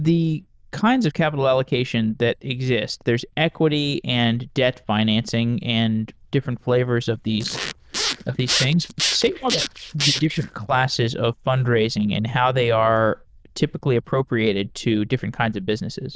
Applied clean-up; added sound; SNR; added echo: neural diffusion model UNIVERSE++.